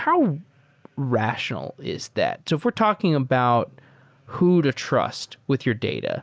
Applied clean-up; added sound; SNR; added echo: none; none; none; none.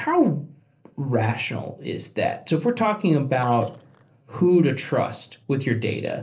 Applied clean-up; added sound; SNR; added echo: neural separator model SepFormer DNS4.